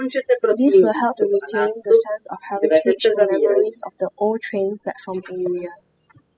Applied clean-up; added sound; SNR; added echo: classical method spectral subtraction.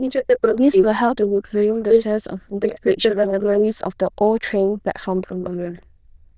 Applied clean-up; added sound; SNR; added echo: neural diffusion model UNIVERSE++.